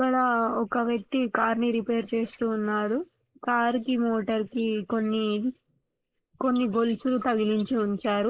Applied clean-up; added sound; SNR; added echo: neural mask model Resemble Enhance denoiser.